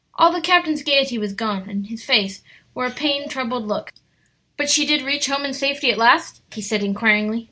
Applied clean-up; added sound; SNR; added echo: none; none; none; none.